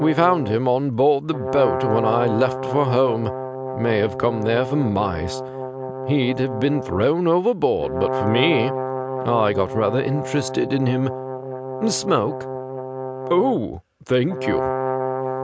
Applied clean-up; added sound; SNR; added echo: none; Brass instrument; 6 dB; none.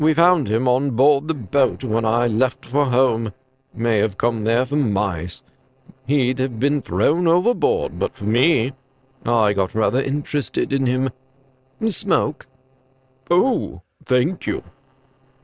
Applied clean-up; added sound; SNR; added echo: neural separator model SepFormer DNS4.